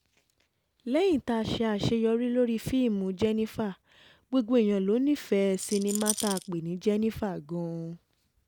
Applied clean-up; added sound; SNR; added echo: none; Rattle; 7 dB; none.